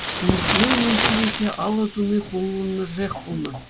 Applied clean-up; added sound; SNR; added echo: none; Fire; 2 dB; none.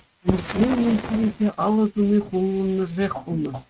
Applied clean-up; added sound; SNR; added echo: neural mask model RNNoise.